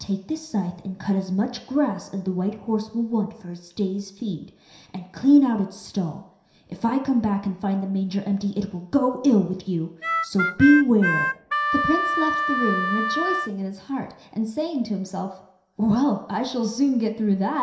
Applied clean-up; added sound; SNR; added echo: none; Harmonica; 1 dB; reverberation time 0.7 s.